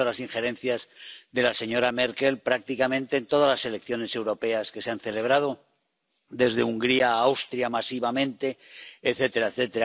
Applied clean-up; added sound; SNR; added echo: none; none; none; none.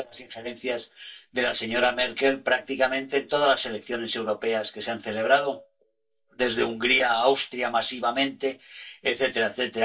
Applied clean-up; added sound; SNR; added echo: neural mask model DeepFilterNet 3.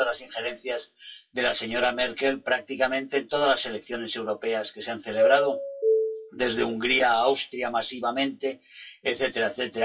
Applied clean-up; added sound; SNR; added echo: classical method WPE with log-MMSE.